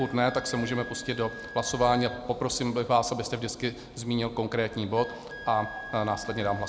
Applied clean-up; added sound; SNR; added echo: none; Wind instrument, woodwind instrument; 16 dB; none.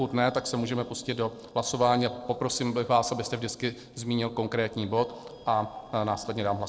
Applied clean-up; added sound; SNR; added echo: neural separator model SepFormer DNS4.